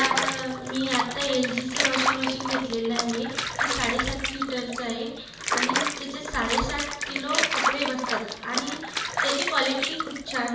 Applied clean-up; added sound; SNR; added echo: none; Bathtub (filling or washing) / Water; 0 dB; reverberation time 0.7 s.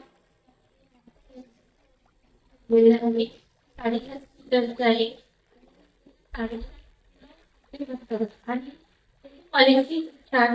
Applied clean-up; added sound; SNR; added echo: neural mask model DeepFilterNet 3.